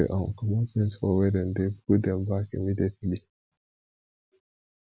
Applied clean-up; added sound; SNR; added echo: none; none; none; none.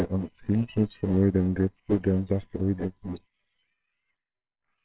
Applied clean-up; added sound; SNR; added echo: neural separator model SepFormer WHAMR!.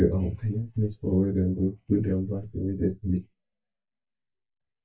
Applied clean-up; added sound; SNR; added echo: neural mask model DeepFilterNet 3.